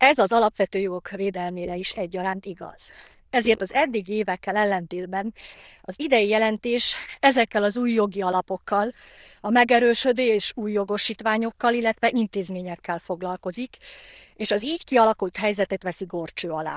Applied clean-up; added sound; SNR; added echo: neural diffusion model UNIVERSE++.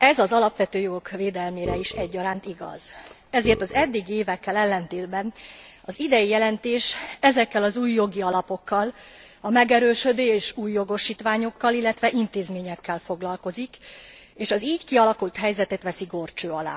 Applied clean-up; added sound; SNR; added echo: none; Burping, eructation; 13 dB; none.